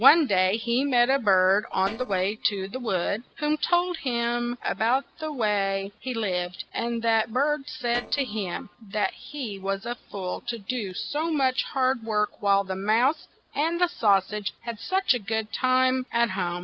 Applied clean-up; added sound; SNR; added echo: neural separator model SepFormer DNS4.